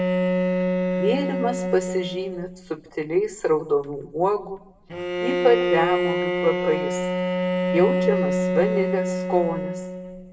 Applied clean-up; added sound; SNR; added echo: none; Bowed string instrument; 0 dB; reverberation time 0.6 s.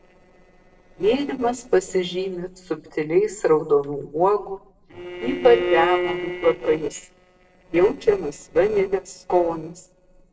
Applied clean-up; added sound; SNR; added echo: neural separator model SepFormer DNS4.